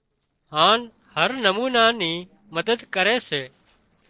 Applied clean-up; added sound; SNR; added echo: neural separator model SepFormer DNS4.